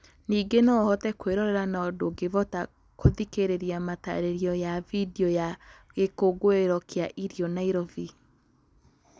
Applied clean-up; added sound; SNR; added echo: none; none; none; none.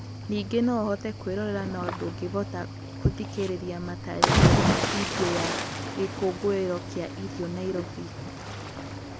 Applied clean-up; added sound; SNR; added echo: none; Cricket / Waves, surf; -1 dB; none.